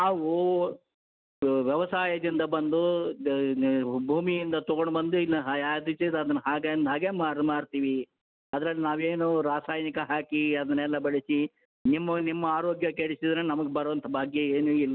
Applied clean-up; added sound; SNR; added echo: none; none; none; none.